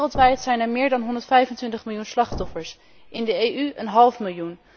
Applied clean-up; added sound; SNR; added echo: none; Thump, thud; 13 dB; none.